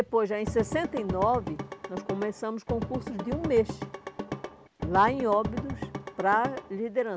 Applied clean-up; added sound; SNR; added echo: none; Drum / Drum kit; 7 dB; none.